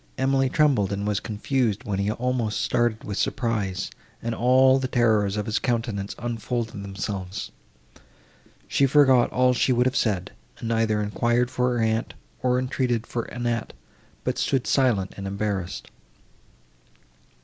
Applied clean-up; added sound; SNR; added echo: none; none; none; none.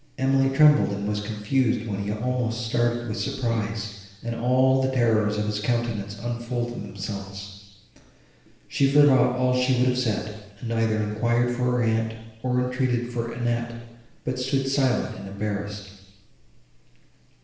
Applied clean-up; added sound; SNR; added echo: none; none; none; reverberation time 1.0 s.